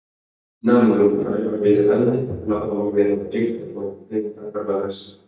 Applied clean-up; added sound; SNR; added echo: neural mask model DeepFilterNet 3.